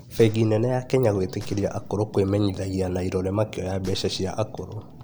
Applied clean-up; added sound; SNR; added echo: none; Gunshot, gunfire; 16 dB; none.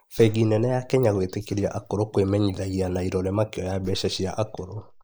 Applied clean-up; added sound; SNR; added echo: neural mask model Resemble Enhance denoiser.